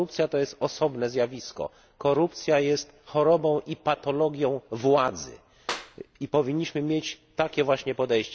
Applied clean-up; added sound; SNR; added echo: none; Clapping; 17 dB; none.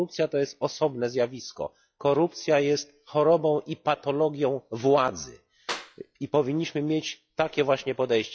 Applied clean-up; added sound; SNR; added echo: classical method log-MMSE.